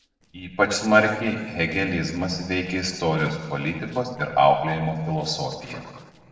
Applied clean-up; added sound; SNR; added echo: neural separator model SepFormer DNS4.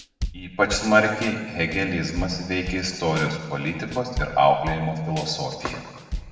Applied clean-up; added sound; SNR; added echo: none; Drum / Drum kit; 11 dB; reverberation time 1.8 s.